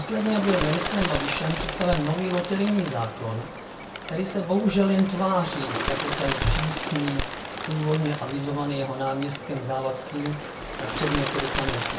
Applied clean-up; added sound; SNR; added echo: none; Bird; 5 dB; reverberation time 0.2 s.